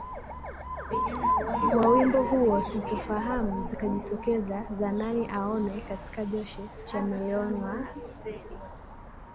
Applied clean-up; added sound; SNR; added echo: none; Alarm; 5 dB; none.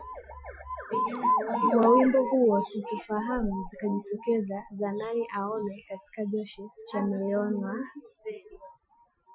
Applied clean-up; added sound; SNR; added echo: classical method Wiener filter.